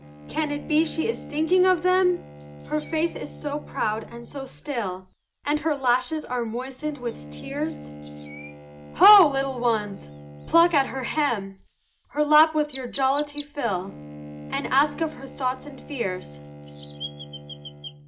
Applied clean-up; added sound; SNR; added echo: none; Chirp, tweet + Bowed string instrument; 12 dB; none.